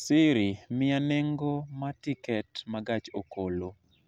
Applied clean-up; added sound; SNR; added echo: none; none; none; none.